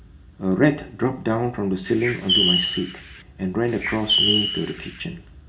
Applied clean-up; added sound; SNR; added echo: none; Bird; -1 dB; reverberation time 0.4 s.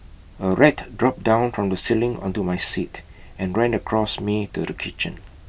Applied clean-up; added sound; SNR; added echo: none; none; none; none.